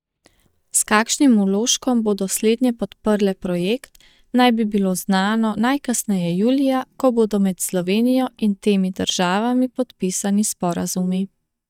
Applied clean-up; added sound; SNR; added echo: neural mask model DeepFilterNet 3.